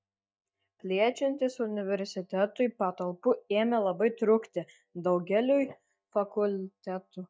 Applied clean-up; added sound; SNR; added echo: neural mask model DeepFilterNet 3.